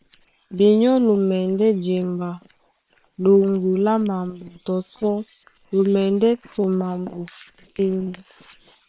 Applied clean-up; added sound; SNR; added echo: neural separator model SepFormer WHAM!.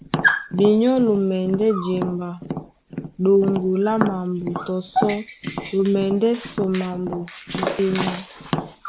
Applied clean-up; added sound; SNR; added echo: none; Dog + Tap; 6 dB; none.